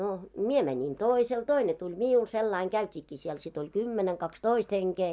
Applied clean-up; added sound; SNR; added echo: none; none; none; none.